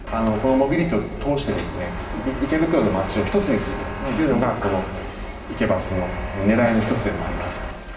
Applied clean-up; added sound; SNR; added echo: none; none; none; reverberation time 2.6 s.